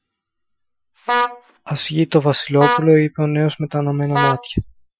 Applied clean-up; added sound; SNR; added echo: classical method Wiener filter.